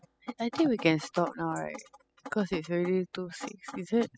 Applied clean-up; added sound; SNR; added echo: classical method spectral subtraction.